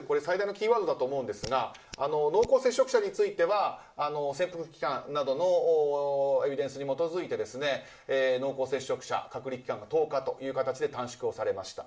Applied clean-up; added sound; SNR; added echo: none; Hands; 20 dB; reverberation time 0.4 s.